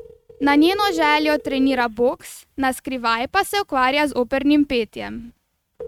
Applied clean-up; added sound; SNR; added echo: neural mask model RNNoise.